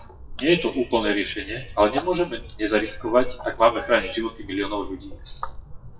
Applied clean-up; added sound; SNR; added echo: classical method WPE with log-MMSE.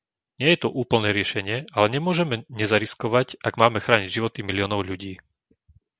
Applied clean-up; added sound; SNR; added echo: none; none; none; none.